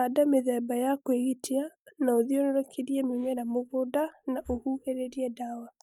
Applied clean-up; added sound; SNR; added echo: neural mask model DeepFilterNet 3.